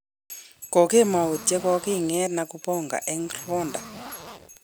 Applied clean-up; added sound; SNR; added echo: none; Zipper (clothing); 17 dB; none.